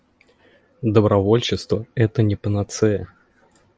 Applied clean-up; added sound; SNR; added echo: none; none; none; none.